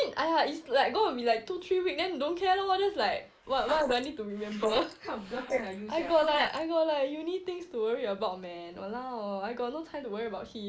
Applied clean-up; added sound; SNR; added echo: neural mask model Resemble Enhance denoiser.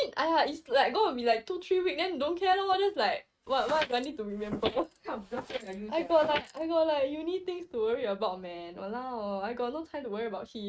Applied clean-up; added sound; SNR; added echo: neural mask model RNNoise.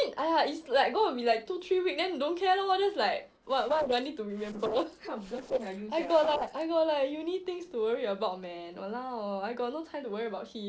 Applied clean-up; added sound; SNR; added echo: neural separator model SepFormer DNS4.